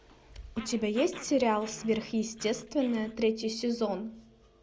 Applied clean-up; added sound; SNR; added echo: none; Growling; 18 dB; none.